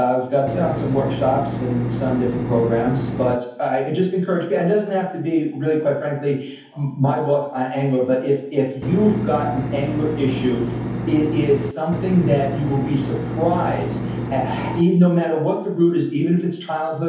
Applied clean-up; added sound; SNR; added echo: none; Engine; 5 dB; reverberation time 0.7 s.